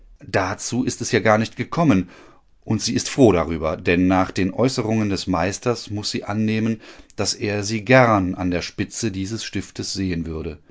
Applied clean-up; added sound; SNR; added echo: none; none; none; none.